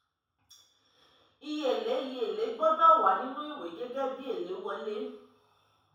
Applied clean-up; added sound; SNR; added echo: none; none; none; reverberation time 0.7 s.